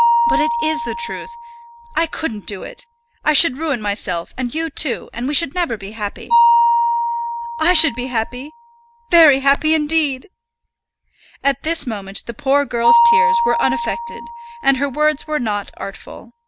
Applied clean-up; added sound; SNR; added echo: none; Mallet percussion; 1 dB; none.